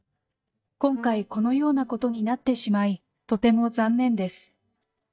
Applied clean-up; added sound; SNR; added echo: neural mask model DeepFilterNet 3.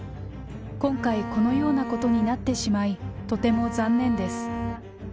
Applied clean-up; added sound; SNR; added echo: none; Bowed string instrument; 7 dB; none.